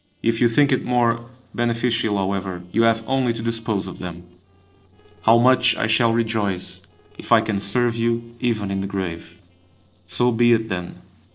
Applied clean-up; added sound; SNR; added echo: neural separator model SepFormer DNS4.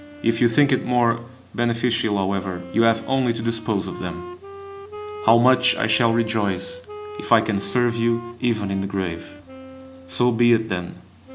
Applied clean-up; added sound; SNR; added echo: none; Wind instrument, woodwind instrument; 16 dB; none.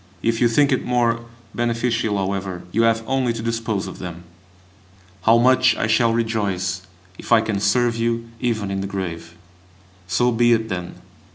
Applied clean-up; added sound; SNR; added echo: none; none; none; none.